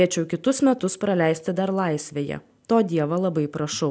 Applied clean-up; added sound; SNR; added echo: none; none; none; none.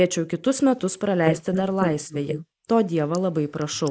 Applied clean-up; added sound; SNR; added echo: neural mask model Resemble Enhance denoiser.